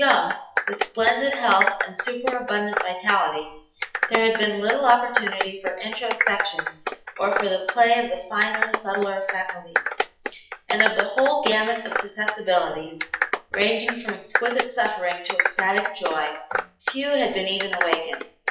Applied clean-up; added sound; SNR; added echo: classical method WPE with log-MMSE.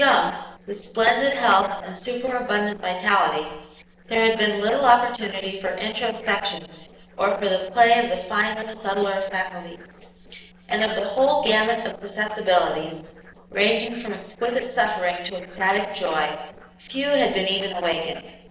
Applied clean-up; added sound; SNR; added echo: neural separator model SepFormer DNS4.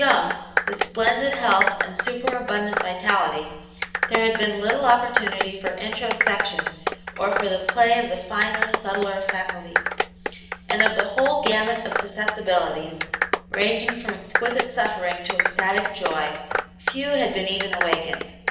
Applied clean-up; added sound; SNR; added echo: none; Clapping; 3 dB; reverberation time 0.8 s.